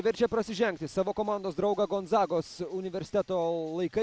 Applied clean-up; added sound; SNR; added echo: none; none; none; none.